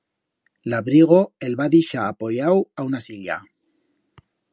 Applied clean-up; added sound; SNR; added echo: none; none; none; none.